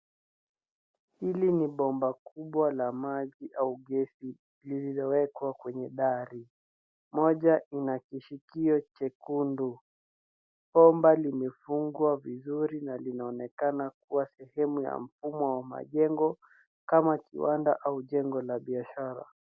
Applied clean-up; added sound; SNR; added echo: none; none; none; none.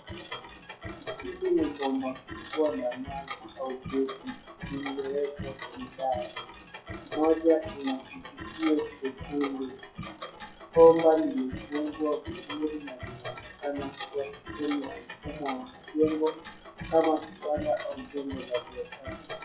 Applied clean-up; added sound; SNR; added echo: classical method WPE with log-MMSE.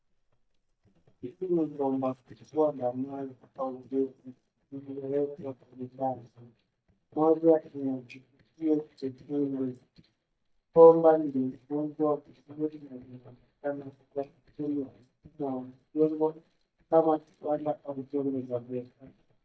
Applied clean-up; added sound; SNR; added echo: neural mask model DeepFilterNet 3.